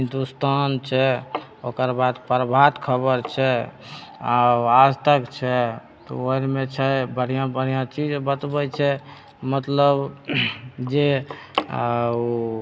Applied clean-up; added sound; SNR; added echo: none; none; none; none.